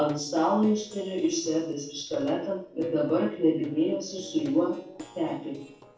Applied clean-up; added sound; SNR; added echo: neural separator model SepFormer DNS4.